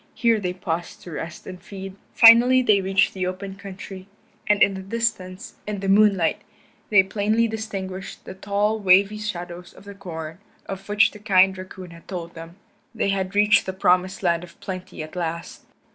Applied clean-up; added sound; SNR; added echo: none; none; none; none.